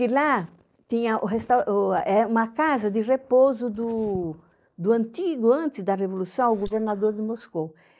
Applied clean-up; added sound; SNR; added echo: neural mask model DeepFilterNet 3.